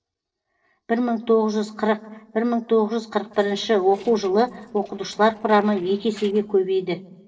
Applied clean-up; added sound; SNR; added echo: neural separator model SepFormer DNS4.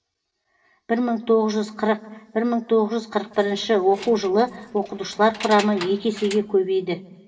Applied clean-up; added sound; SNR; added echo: none; Keys jangling; 17 dB; reverberation time 1.9 s.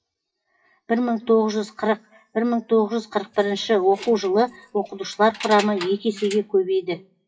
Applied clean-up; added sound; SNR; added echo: classical method WPE with log-MMSE.